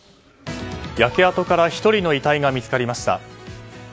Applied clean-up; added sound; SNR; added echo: none; none; none; none.